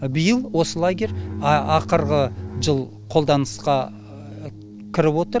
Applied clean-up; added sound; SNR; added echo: none; Bowed string instrument; 9 dB; none.